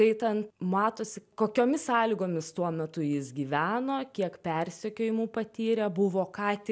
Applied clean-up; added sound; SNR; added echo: none; none; none; none.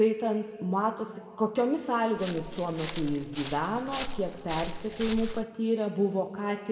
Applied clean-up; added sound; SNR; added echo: none; Walk, footsteps; 6 dB; reverberation time 1.7 s.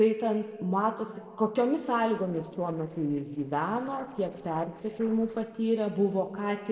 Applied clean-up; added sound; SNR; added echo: neural separator model SepFormer DNS4.